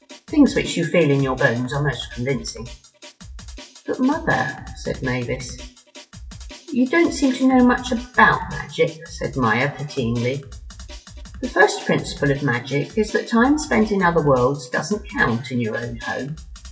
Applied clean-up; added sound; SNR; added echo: classical method WPE with log-MMSE.